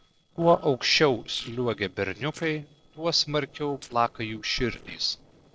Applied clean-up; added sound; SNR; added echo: neural separator model SepFormer DNS4.